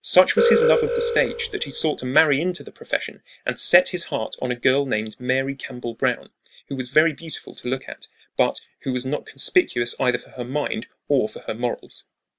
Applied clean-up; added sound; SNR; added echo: none; Alarm; 0 dB; none.